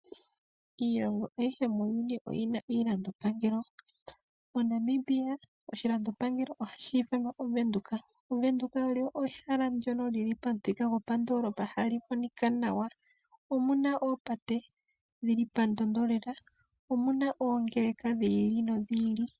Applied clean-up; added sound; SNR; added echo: none; none; none; none.